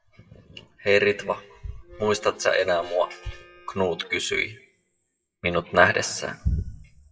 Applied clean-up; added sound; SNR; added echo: classical method WPE with log-MMSE.